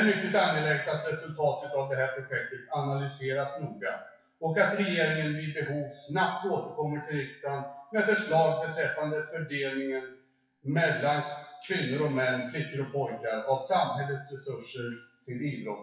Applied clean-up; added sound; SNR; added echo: classical method WPE with log-MMSE.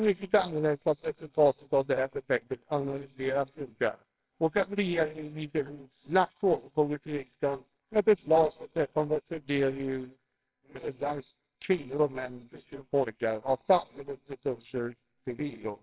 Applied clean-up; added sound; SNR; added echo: neural separator model SepFormer WHAMR!.